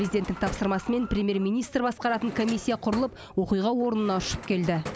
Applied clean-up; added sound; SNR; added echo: none; Drawer open or close; 16 dB; none.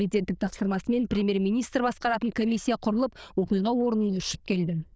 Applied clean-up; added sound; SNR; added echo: neural diffusion model UNIVERSE++.